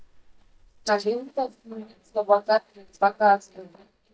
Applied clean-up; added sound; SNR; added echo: neural mask model DeepFilterNet 3.